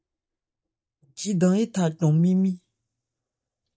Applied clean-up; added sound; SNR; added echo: neural mask model DeepFilterNet 3.